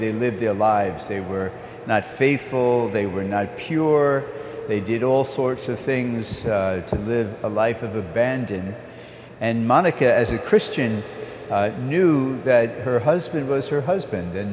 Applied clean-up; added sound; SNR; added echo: none; none; none; none.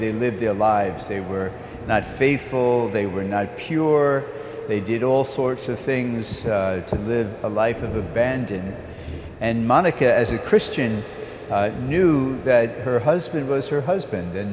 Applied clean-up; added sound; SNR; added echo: none; Thunder; 19 dB; none.